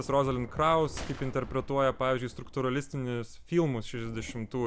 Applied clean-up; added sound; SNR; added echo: none; Thunder / Rain + Gunshot, gunfire; 17 dB; none.